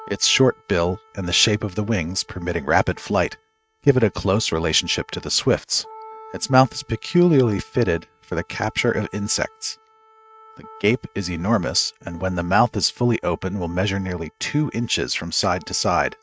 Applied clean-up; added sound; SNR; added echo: neural mask model RNNoise.